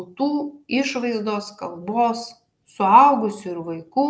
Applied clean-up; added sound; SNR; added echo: none; none; none; none.